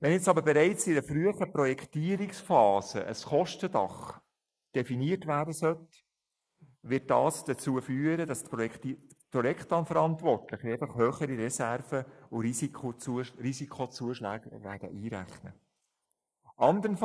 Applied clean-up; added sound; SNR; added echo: neural mask model Resemble Enhance denoiser.